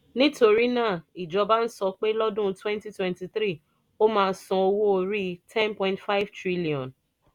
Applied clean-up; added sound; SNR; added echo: none; none; none; none.